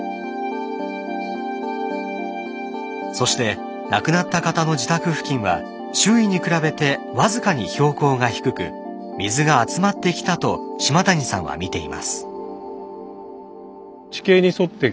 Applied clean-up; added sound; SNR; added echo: none; none; none; none.